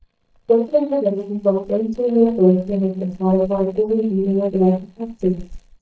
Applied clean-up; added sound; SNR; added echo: neural mask model DeepFilterNet 3.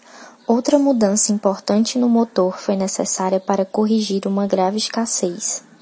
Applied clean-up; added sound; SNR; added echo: none; none; none; none.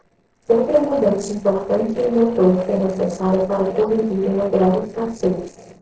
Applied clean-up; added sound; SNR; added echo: neural separator model SepFormer DNS4.